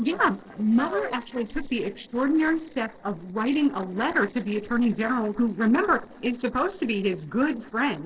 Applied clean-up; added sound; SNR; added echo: neural separator model SepFormer DNS4.